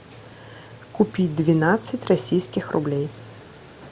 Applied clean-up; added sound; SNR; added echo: none; none; none; none.